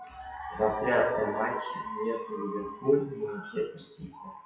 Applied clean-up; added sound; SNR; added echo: classical method WPE with log-MMSE.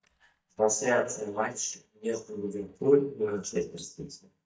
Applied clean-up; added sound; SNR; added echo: neural mask model DeepFilterNet 3.